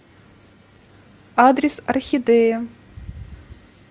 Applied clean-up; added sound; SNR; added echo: none; none; none; none.